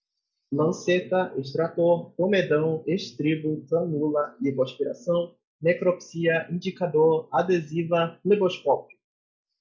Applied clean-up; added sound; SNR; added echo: none; none; none; none.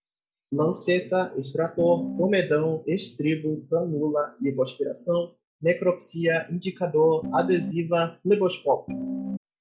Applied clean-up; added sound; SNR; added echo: none; Piano; 5 dB; none.